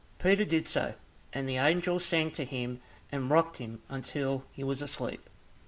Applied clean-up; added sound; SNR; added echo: none; none; none; none.